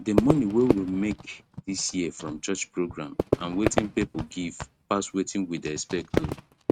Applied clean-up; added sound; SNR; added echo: neural mask model RNNoise.